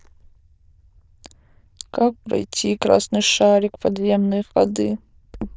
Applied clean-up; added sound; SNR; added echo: neural diffusion model UNIVERSE++.